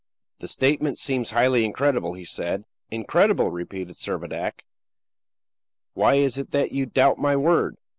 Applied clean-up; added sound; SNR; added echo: none; none; none; none.